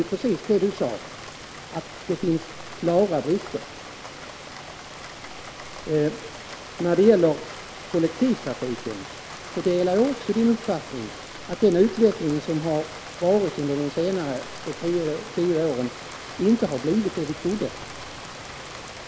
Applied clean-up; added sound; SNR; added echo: none; Rain; 13 dB; none.